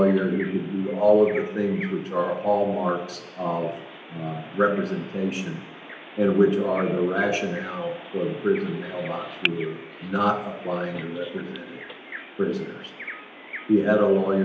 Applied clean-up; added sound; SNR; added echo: none; Bird vocalization, bird call, bird song; 15 dB; reverberation time 0.8 s.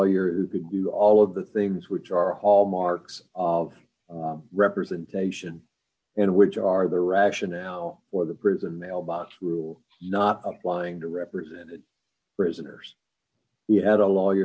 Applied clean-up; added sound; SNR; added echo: none; none; none; none.